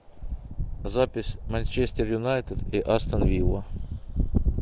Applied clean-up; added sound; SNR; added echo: none; none; none; none.